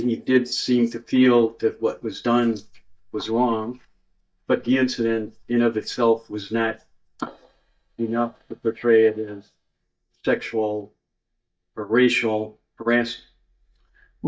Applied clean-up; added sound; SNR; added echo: neural mask model DeepFilterNet 3.